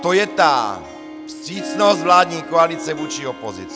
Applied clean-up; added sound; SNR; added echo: none; Harp; 11 dB; none.